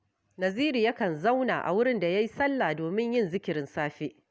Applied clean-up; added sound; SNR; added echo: none; none; none; none.